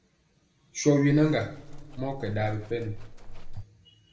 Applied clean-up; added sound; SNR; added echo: none; Livestock, farm animals, working animals; 10 dB; reverberation time 1.3 s.